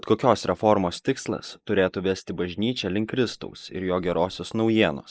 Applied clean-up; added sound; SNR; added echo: neural mask model Resemble Enhance denoiser.